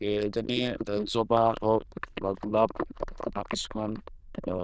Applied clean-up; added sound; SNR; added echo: neural diffusion model UNIVERSE++.